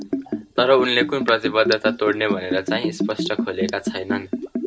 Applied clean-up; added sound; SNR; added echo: none; Liquid; 4 dB; none.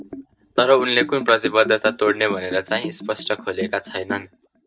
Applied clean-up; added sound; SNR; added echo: neural mask model DeepFilterNet 3.